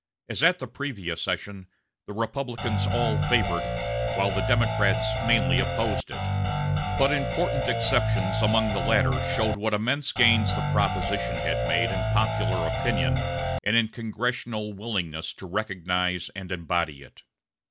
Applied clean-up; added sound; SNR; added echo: none; Guitar; -3 dB; none.